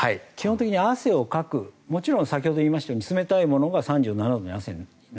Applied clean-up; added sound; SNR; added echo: none; none; none; none.